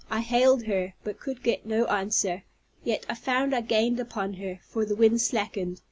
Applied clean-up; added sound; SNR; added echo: none; none; none; none.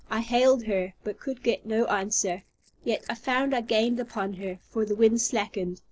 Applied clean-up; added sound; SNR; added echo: neural separator model SepFormer DNS4.